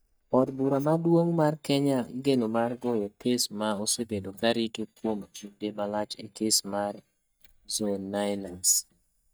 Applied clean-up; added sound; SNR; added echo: neural mask model DeepFilterNet 3.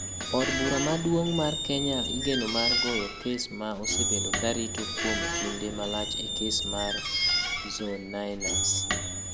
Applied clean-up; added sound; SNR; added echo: none; Squeak; -1 dB; none.